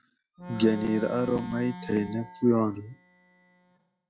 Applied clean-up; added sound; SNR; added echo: classical method log-MMSE.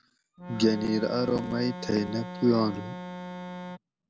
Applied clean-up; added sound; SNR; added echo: none; Organ; 10 dB; none.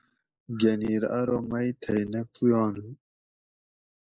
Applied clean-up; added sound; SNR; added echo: neural mask model Resemble Enhance denoiser.